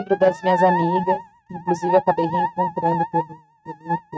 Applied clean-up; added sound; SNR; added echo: neural mask model RNNoise.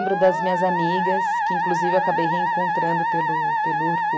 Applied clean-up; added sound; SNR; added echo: none; Musical instrument; -3 dB; none.